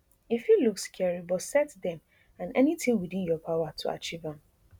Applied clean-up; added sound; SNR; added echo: none; none; none; none.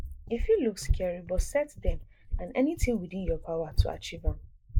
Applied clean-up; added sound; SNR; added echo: neural mask model Resemble Enhance denoiser.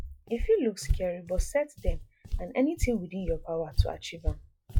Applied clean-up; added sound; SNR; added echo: classical method log-MMSE.